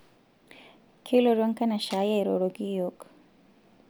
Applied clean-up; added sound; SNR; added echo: none; Tools; 19 dB; none.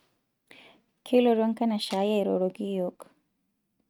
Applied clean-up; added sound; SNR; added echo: neural mask model RNNoise.